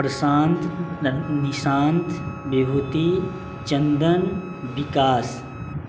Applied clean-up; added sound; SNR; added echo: none; Wind instrument, woodwind instrument + Trumpet; 18 dB; none.